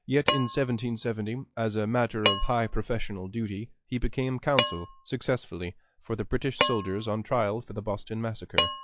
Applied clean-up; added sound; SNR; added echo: classical method log-MMSE.